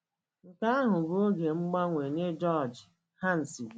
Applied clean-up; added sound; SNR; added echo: none; none; none; none.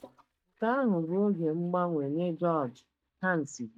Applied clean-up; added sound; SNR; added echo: neural mask model DeepFilterNet 3.